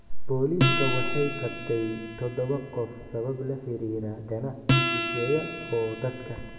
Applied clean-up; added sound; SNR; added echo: none; Acoustic guitar; 1 dB; reverberation time 1.5 s.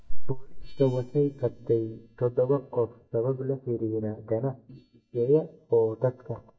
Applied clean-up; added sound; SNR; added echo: neural mask model DeepFilterNet 3.